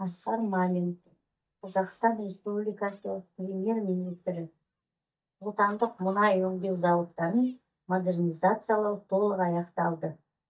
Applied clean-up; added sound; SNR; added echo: neural mask model DeepFilterNet 3.